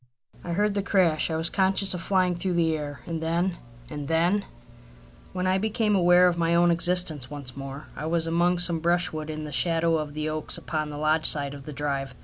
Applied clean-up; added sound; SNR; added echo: none; none; none; none.